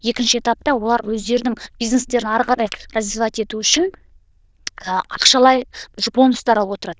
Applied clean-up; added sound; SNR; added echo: neural diffusion model UNIVERSE++.